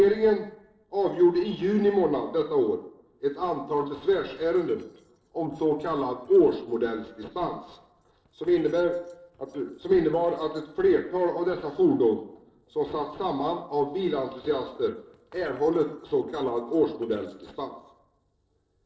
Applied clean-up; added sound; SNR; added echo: neural separator model SepFormer DNS4.